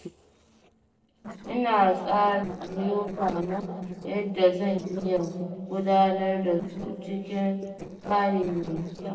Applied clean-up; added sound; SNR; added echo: neural separator model SepFormer DNS4.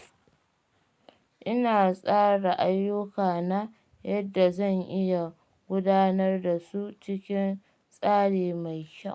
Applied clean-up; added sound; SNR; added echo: none; none; none; none.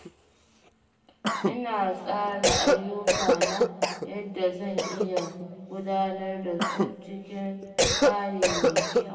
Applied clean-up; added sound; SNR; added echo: none; Cough; -4 dB; reverberation time 2.2 s.